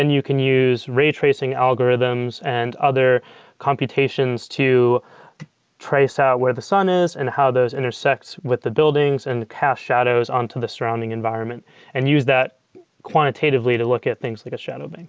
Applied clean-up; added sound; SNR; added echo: none; none; none; none.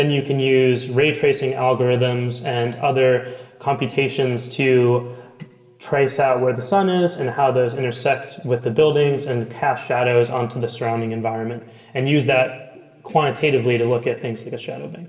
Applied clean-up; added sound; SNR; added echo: none; Piano; 16 dB; reverberation time 1.6 s.